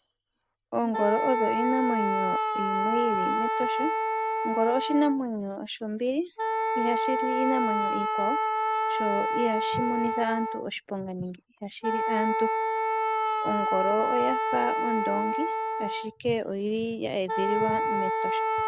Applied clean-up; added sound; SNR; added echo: none; Wind instrument, woodwind instrument; -2 dB; none.